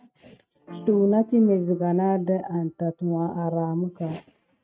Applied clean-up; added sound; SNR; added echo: neural mask model RNNoise.